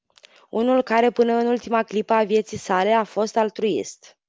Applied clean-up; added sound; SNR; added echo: none; none; none; none.